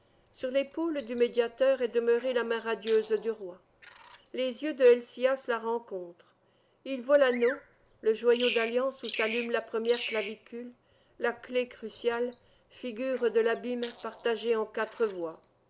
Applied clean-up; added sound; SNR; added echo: none; Bird vocalization, bird call, bird song; 15 dB; none.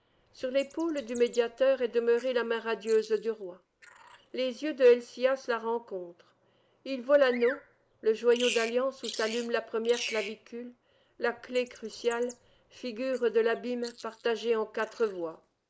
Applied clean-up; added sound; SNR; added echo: neural mask model Resemble Enhance denoiser.